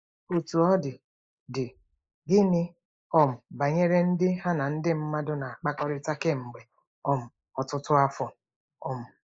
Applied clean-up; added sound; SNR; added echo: neural mask model Resemble Enhance denoiser.